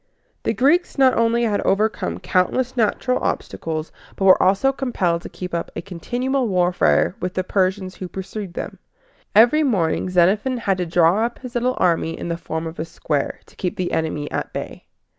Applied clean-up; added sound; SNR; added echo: none; none; none; none.